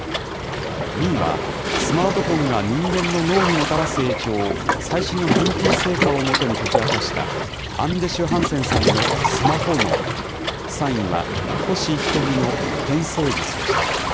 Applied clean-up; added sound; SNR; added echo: none; Waves, surf; -2 dB; none.